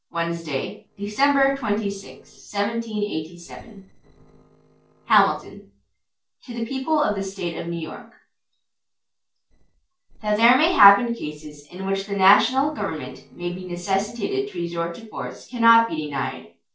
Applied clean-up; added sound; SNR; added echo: neural separator model SepFormer DNS4.